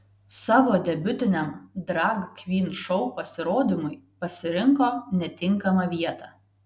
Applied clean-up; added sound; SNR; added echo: none; none; none; none.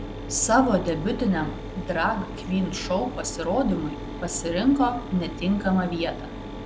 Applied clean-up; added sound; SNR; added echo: none; Mechanisms; 9 dB; none.